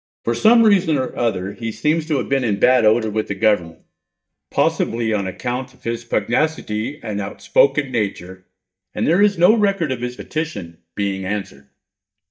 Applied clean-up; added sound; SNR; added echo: neural mask model DeepFilterNet 3.